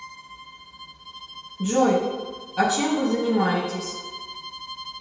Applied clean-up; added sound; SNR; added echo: none; Bowed string instrument; 13 dB; reverberation time 1.1 s.